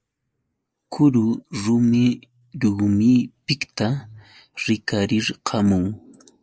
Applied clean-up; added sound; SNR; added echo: neural mask model Resemble Enhance denoiser.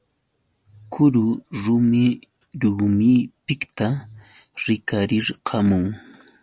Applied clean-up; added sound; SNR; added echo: none; none; none; none.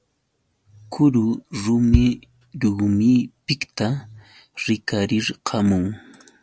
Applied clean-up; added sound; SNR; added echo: none; Bass drum; 7 dB; none.